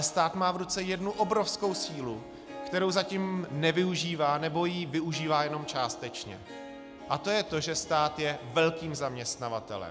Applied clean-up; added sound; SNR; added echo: none; Harp; 16 dB; none.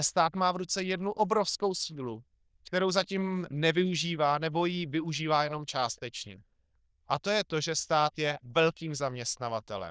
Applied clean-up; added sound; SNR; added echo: neural diffusion model UNIVERSE++.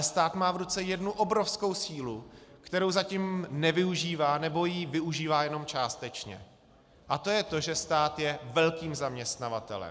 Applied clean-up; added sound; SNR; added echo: none; none; none; none.